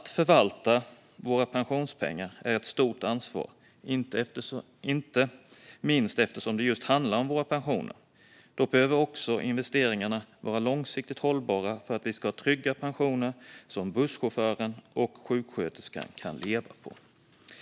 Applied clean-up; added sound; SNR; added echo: none; none; none; none.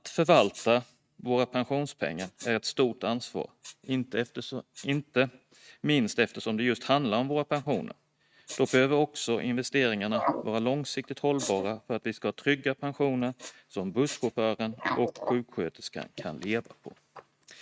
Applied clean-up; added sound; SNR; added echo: neural mask model RNNoise.